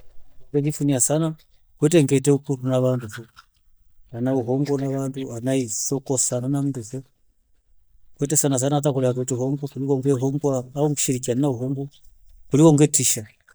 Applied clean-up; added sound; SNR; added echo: neural mask model DeepFilterNet 3.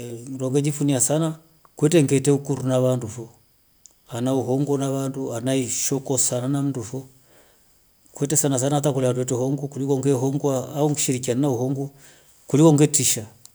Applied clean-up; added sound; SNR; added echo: none; none; none; none.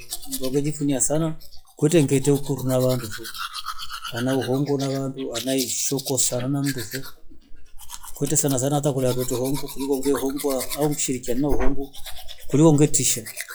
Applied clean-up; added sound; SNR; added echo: classical method log-MMSE.